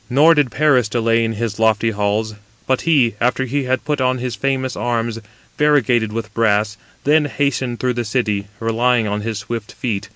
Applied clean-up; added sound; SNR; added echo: none; none; none; none.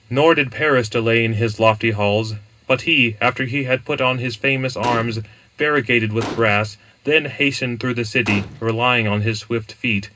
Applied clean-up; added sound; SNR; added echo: none; Gunshot, gunfire; 14 dB; reverberation time 0.2 s.